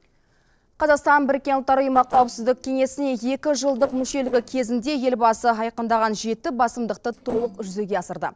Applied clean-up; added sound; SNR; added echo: neural separator model SepFormer DNS4.